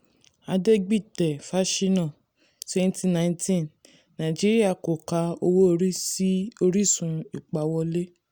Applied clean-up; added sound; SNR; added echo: none; none; none; none.